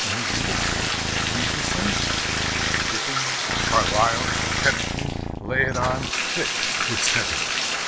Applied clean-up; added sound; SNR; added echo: none; Purr + Bathtub (filling or washing); -5 dB; none.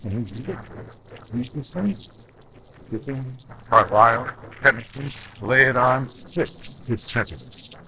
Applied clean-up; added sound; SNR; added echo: neural separator model SepFormer DNS4.